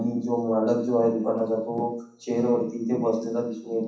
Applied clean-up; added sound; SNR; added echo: none; none; none; reverberation time 0.7 s.